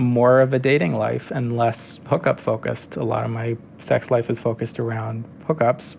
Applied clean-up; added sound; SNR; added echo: none; none; none; none.